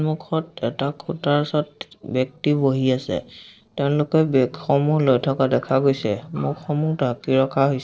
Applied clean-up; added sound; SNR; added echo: neural separator model SepFormer DNS4.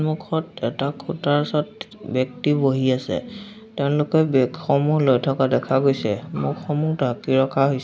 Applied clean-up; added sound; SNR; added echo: none; none; none; none.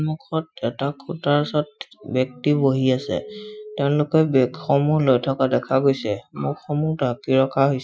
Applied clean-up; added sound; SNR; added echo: classical method Wiener filter.